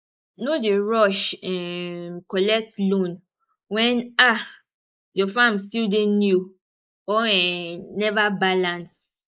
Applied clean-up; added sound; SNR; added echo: neural mask model Resemble Enhance denoiser.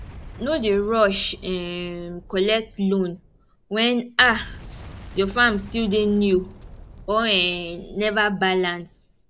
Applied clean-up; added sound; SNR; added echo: none; Boom; 18 dB; none.